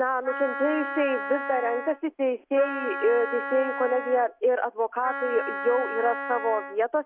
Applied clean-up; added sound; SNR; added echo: none; Wind instrument, woodwind instrument; 7 dB; none.